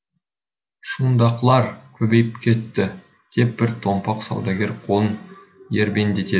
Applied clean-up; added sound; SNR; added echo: none; none; none; none.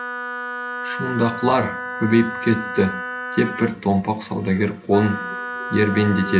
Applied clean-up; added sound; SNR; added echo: none; Wind instrument, woodwind instrument; 8 dB; reverberation time 0.3 s.